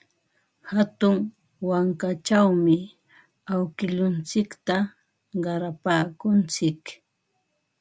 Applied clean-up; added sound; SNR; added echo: none; none; none; none.